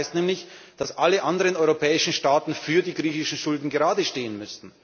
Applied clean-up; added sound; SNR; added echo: none; none; none; none.